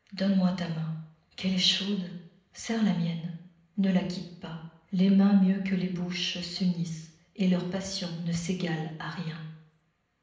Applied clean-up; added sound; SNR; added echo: none; none; none; reverberation time 0.8 s.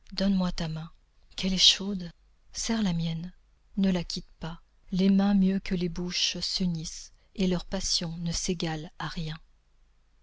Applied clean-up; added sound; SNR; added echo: none; none; none; none.